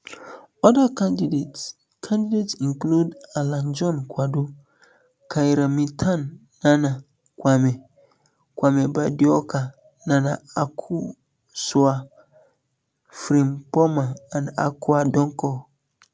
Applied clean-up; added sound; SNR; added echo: none; none; none; none.